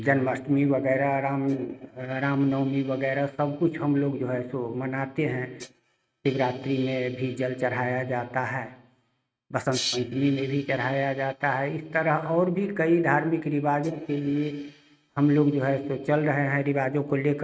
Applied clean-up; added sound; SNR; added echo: neural mask model RNNoise.